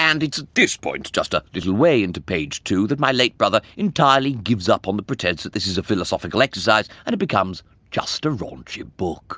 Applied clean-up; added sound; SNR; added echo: none; none; none; none.